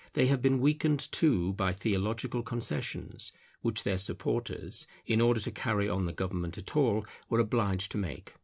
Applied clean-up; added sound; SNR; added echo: none; none; none; none.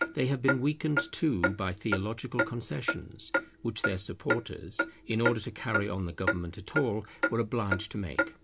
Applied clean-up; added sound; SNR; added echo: none; Clock; 2 dB; none.